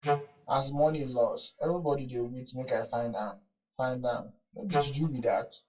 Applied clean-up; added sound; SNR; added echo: classical method WPE with log-MMSE.